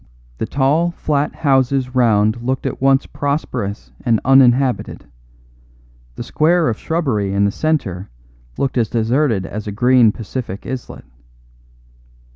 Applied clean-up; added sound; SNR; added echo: none; none; none; none.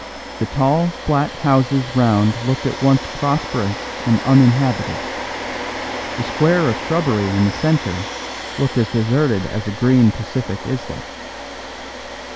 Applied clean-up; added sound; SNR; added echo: none; Domestic sounds, home sounds; 10 dB; none.